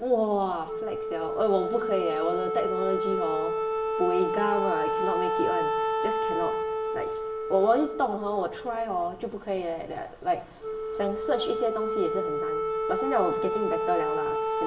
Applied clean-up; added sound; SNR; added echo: none; Wind instrument, woodwind instrument; 0 dB; reverberation time 0.8 s.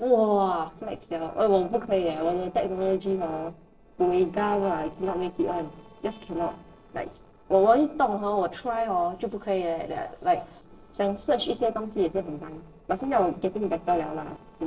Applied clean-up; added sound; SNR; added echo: neural separator model SepFormer DNS4.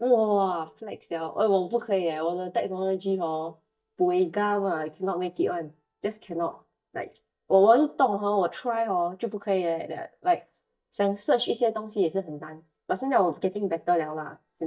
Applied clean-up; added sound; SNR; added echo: neural mask model DeepFilterNet 3.